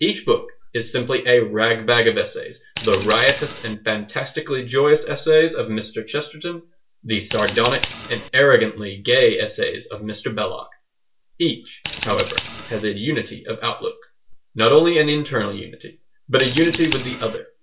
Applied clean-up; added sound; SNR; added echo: none; Scissors; 15 dB; reverberation time 0.2 s.